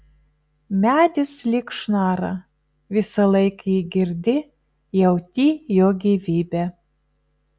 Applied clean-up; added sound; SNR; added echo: none; none; none; none.